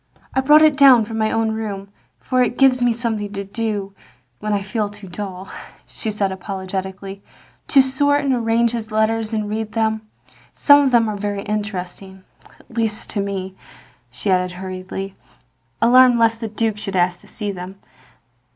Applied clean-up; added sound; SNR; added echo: none; none; none; none.